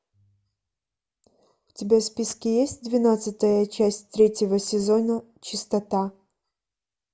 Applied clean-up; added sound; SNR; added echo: none; none; none; none.